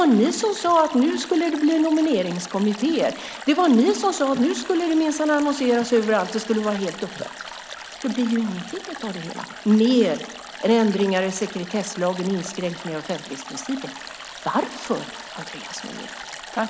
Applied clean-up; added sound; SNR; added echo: none; Stream; 15 dB; none.